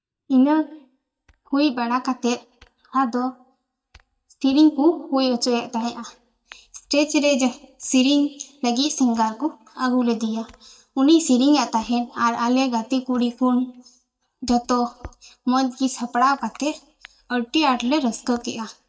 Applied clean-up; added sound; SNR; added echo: neural mask model DeepFilterNet 3.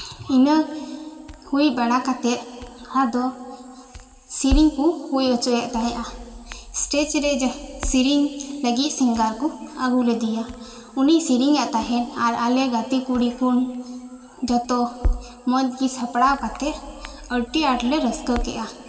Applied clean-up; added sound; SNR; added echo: none; Crackle; 12 dB; reverberation time 2.2 s.